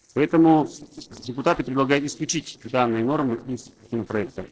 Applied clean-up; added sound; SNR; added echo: neural separator model SepFormer DNS4.